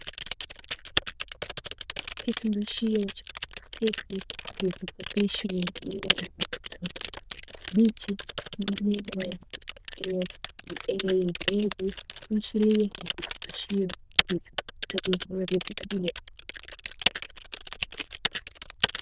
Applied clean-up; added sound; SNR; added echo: neural diffusion model UNIVERSE++.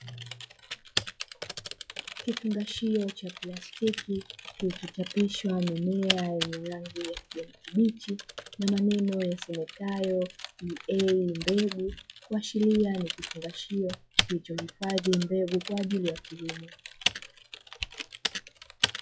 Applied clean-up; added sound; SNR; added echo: classical method log-MMSE.